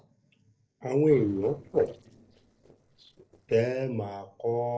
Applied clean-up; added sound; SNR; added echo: neural separator model SepFormer DNS4.